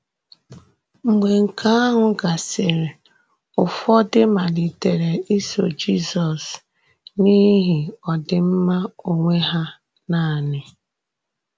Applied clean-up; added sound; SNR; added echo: none; none; none; none.